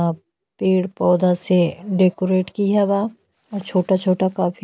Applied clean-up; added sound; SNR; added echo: none; none; none; none.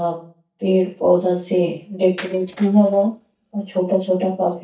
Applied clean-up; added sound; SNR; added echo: neural mask model DeepFilterNet 3.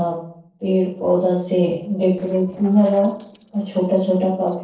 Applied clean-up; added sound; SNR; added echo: neural separator model SepFormer DNS4.